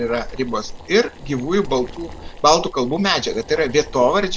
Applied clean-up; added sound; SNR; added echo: none; Boiling; 13 dB; none.